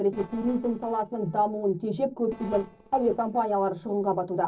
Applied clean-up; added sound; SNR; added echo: neural separator model SepFormer DNS4.